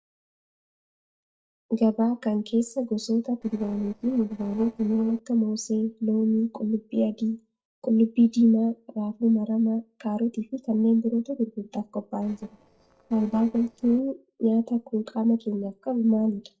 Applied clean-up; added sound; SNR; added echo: neural separator model SepFormer DNS4.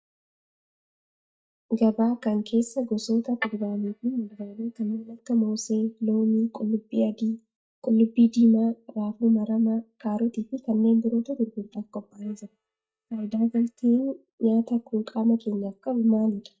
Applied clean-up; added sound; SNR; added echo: neural mask model DeepFilterNet 3.